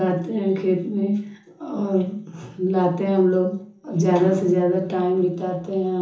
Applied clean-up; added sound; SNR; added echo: none; none; none; reverberation time 0.7 s.